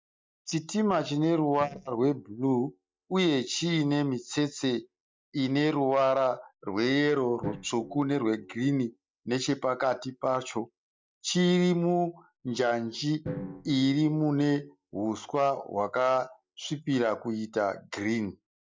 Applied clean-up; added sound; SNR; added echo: neural mask model DeepFilterNet 3.